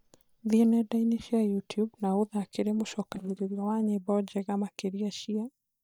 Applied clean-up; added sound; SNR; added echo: neural mask model DeepFilterNet 3.